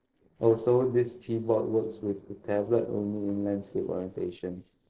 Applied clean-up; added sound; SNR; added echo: neural separator model SepFormer DNS4.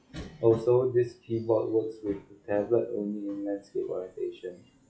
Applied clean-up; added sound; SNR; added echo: classical method log-MMSE.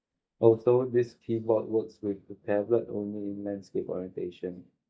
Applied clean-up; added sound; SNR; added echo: neural mask model DeepFilterNet 3.